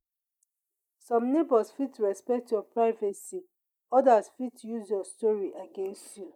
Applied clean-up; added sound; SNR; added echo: neural mask model Resemble Enhance denoiser.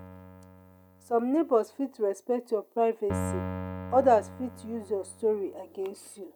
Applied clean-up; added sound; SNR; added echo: none; Keyboard (musical); 11 dB; none.